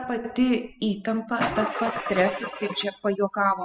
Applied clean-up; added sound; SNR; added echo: classical method spectral subtraction.